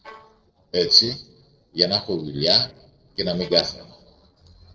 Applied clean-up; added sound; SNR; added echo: neural separator model SepFormer DNS4.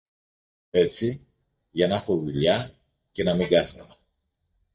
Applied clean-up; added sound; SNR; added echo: neural mask model DeepFilterNet 3.